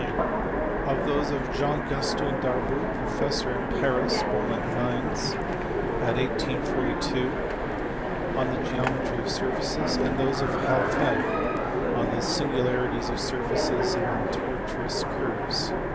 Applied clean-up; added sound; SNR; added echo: none; Train; -4 dB; none.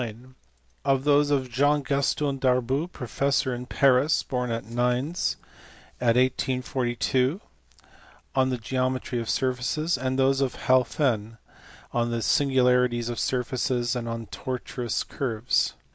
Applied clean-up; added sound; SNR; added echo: none; none; none; none.